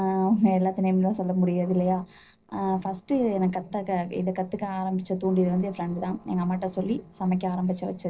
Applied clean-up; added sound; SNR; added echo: neural separator model SepFormer DNS4.